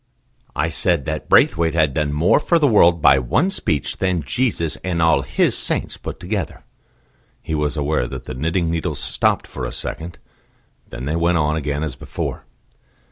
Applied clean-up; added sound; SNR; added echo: none; none; none; none.